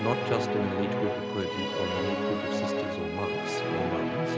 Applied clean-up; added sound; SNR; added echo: none; Musical instrument; -4 dB; none.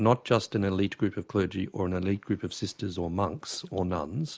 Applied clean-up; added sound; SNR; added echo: none; none; none; none.